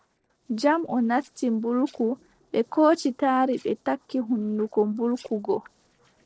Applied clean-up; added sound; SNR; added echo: neural separator model SepFormer DNS4.